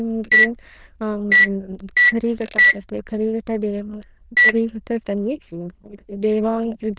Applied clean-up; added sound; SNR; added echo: neural diffusion model UNIVERSE++.